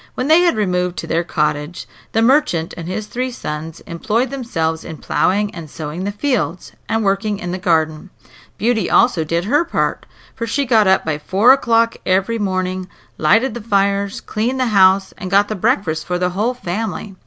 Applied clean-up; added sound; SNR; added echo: none; none; none; none.